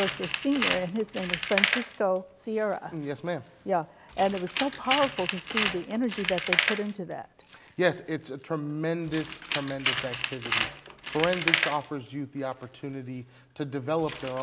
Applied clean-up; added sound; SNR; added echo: none; Tools; 2 dB; none.